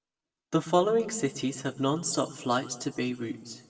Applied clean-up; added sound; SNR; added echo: none; none; none; reverberation time 1.1 s.